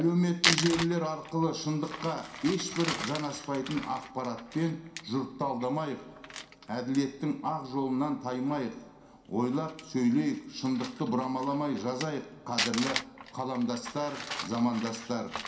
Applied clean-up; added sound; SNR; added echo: none; Crumpling, crinkling; 8 dB; reverberation time 0.5 s.